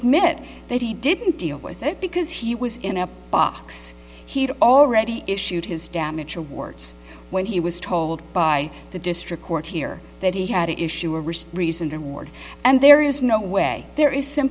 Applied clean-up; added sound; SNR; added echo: none; none; none; none.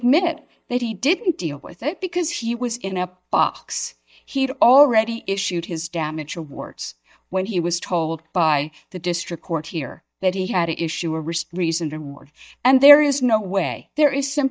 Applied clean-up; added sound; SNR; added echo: neural mask model DeepFilterNet 3.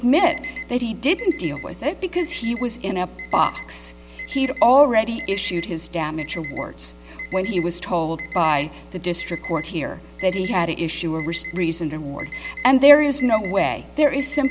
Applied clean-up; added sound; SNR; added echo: none; Alarm; 15 dB; none.